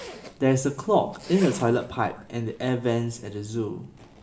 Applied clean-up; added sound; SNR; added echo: none; Zipper (clothing); 19 dB; reverberation time 0.6 s.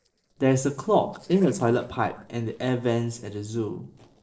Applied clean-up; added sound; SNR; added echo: neural separator model SepFormer DNS4.